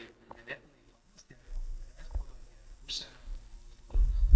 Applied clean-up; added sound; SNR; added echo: neural mask model DeepFilterNet 3.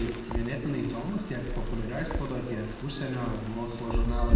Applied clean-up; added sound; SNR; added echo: none; Crackle; -4 dB; reverberation time 1.0 s.